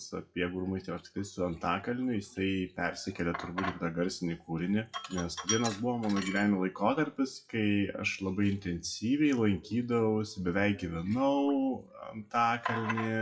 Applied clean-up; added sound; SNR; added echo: classical method WPE with log-MMSE.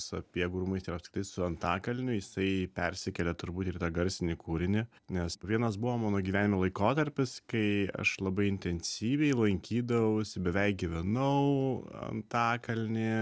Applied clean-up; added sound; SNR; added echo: none; none; none; none.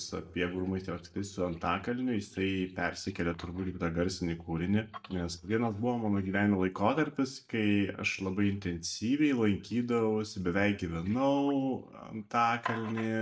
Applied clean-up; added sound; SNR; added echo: neural mask model DeepFilterNet 3.